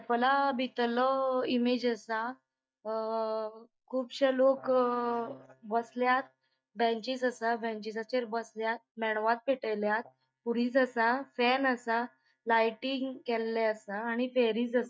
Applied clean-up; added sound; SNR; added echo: neural mask model DeepFilterNet 3.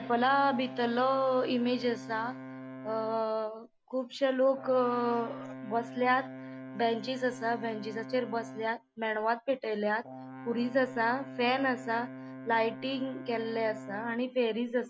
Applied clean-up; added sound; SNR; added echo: none; Brass instrument; 13 dB; none.